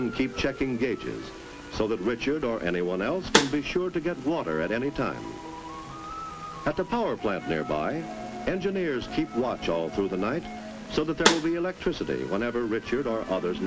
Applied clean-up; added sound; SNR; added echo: none; Snare drum; -3 dB; none.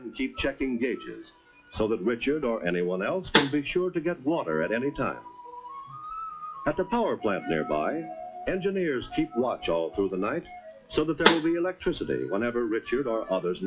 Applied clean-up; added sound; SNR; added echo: classical method log-MMSE.